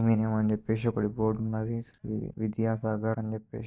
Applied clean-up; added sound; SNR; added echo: neural mask model DeepFilterNet 3.